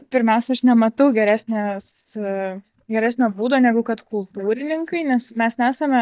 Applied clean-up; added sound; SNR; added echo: neural mask model DeepFilterNet 3.